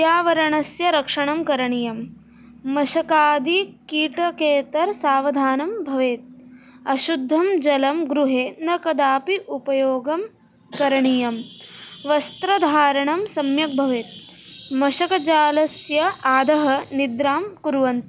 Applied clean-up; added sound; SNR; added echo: none; none; none; none.